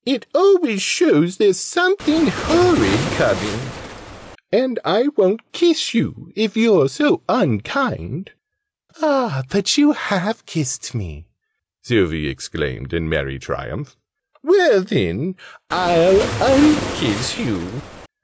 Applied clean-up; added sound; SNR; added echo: none; Waves, surf; 7 dB; none.